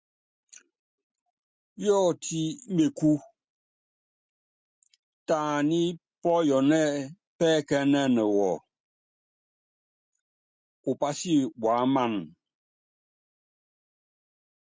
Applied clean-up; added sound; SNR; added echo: none; none; none; none.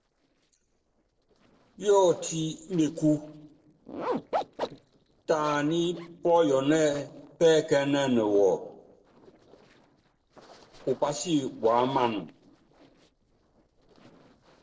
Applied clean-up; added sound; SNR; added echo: neural separator model SepFormer DNS4.